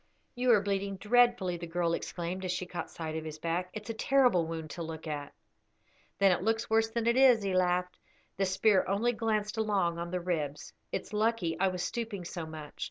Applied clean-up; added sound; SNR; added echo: none; none; none; none.